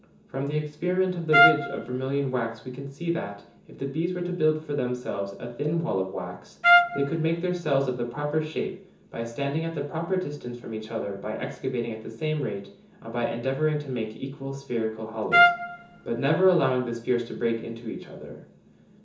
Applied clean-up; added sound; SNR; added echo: none; Trumpet; -5 dB; reverberation time 0.6 s.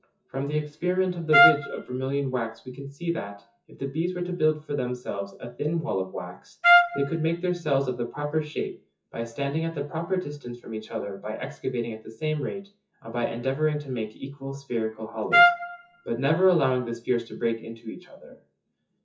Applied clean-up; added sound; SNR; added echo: classical method WPE with log-MMSE.